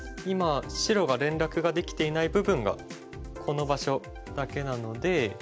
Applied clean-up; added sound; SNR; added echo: none; none; none; none.